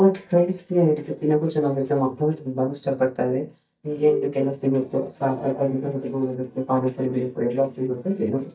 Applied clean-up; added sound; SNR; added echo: neural mask model DeepFilterNet 3.